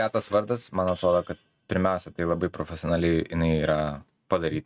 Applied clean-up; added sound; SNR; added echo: neural mask model RNNoise.